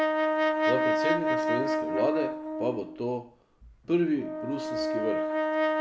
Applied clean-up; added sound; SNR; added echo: none; Brass instrument; -4 dB; none.